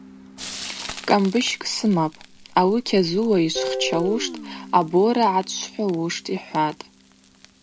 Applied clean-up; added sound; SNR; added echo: none; Frying (food) + Guitar; 12 dB; none.